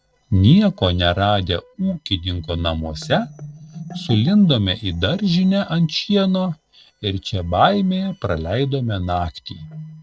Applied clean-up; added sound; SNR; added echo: neural separator model SepFormer DNS4.